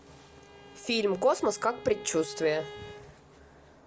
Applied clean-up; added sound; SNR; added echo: none; Bowed string instrument; 17 dB; none.